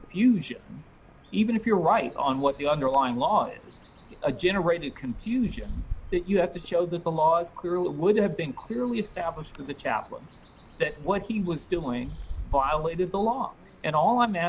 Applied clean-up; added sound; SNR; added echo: none; Bird; 15 dB; none.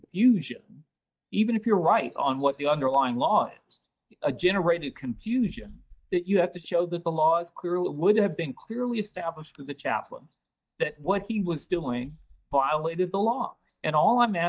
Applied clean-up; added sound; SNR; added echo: neural mask model DeepFilterNet 3.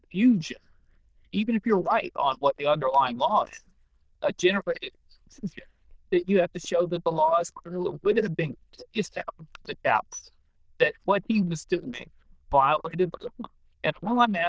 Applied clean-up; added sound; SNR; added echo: neural diffusion model UNIVERSE++.